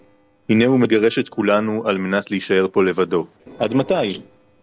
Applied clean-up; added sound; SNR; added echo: neural separator model SepFormer DNS4.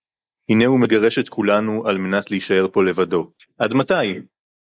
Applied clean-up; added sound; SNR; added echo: neural mask model Resemble Enhance denoiser.